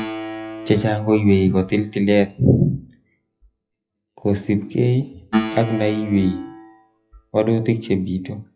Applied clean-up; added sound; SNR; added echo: classical method WPE with log-MMSE.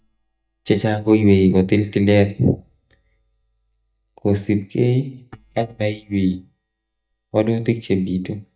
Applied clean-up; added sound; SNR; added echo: neural mask model DeepFilterNet 3.